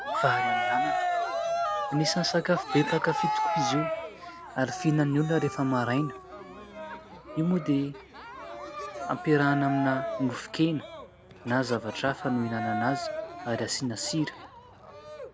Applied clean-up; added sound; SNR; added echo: none; Cheering; 4 dB; none.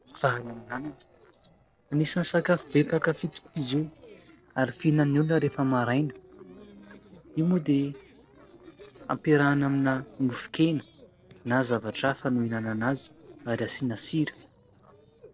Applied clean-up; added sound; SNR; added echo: neural separator model SepFormer DNS4.